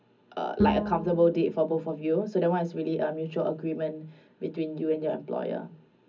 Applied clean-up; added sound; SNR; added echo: none; Bowed string instrument; 7 dB; reverberation time 0.4 s.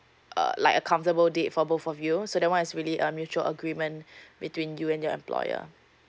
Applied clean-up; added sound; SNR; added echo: none; none; none; none.